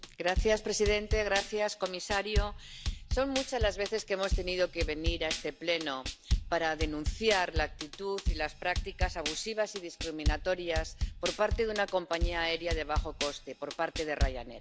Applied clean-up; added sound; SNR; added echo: none; Drum kit; 2 dB; none.